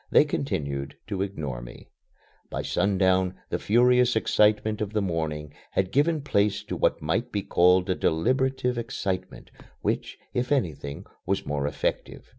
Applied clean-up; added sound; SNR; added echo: none; none; none; none.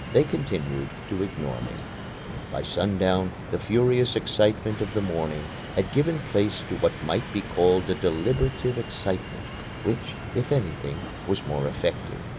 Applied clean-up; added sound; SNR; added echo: none; Subway, metro, underground + Stream; 9 dB; none.